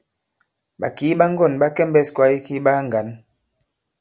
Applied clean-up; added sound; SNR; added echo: none; none; none; none.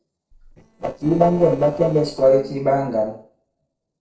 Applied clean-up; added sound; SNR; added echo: neural separator model SepFormer DNS4.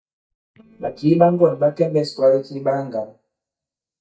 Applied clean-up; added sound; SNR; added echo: neural mask model DeepFilterNet 3.